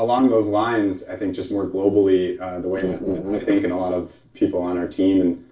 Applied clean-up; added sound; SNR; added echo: neural separator model SepFormer DNS4.